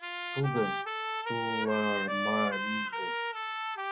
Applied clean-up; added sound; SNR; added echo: classical method log-MMSE.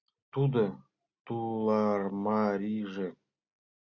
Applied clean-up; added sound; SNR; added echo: none; none; none; none.